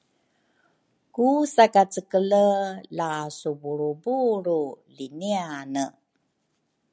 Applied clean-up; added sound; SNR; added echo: none; none; none; none.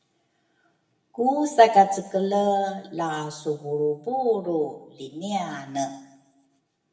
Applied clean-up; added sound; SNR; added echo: none; none; none; reverberation time 0.8 s.